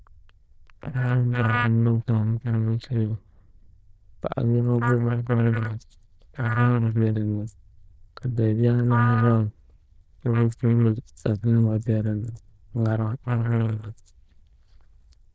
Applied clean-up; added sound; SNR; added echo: neural diffusion model UNIVERSE++.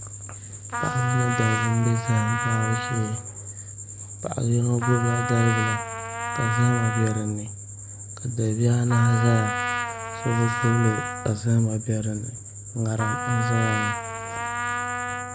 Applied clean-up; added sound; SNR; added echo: none; Trumpet; 6 dB; none.